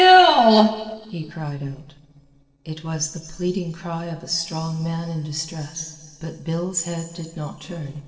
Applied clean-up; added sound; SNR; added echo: neural separator model SepFormer DNS4.